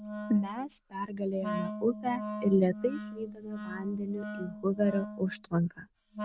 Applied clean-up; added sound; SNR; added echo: none; Wind instrument, woodwind instrument; 8 dB; none.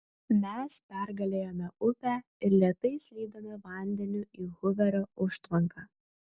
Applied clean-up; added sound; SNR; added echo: none; none; none; none.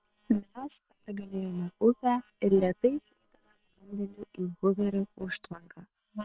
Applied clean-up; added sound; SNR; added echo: neural separator model SepFormer WHAM!.